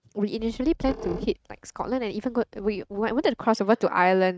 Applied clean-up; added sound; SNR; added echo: neural mask model RNNoise.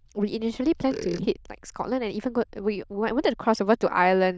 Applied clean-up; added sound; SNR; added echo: neural diffusion model UNIVERSE++.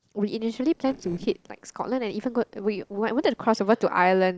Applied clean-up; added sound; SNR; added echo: neural separator model SepFormer DNS4.